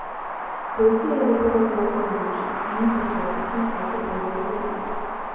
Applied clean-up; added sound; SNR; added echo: none; Wind; 4 dB; reverberation time 2.2 s.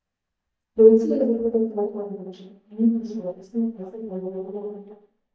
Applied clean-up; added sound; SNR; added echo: neural mask model DeepFilterNet 3.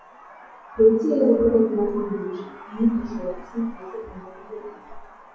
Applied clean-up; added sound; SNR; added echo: classical method WPE with log-MMSE.